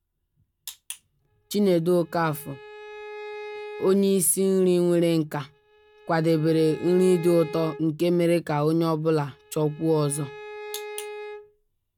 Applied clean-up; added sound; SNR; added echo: none; Bowed string instrument; 16 dB; none.